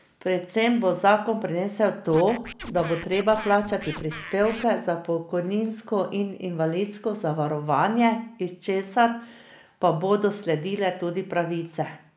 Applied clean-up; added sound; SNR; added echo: none; Scratching (performance technique); 14 dB; none.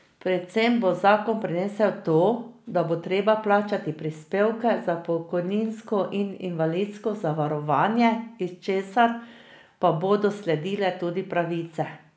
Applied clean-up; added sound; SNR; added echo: none; none; none; none.